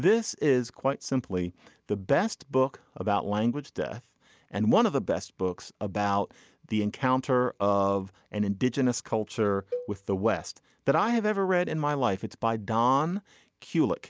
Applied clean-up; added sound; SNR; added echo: none; Cowbell; 14 dB; none.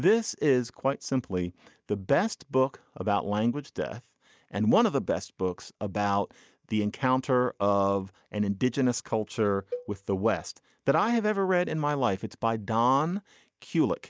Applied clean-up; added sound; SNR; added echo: neural mask model DeepFilterNet 3.